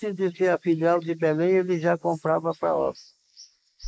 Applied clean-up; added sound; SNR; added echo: neural mask model Resemble Enhance denoiser.